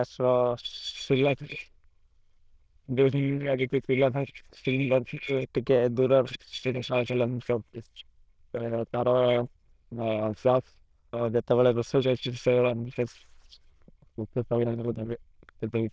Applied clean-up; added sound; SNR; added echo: neural diffusion model UNIVERSE++.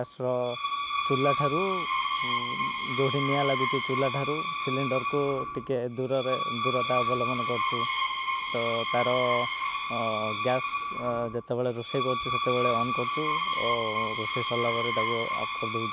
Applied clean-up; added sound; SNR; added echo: none; Screech; -1 dB; none.